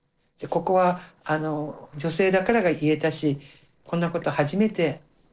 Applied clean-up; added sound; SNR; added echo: neural separator model SepFormer DNS4.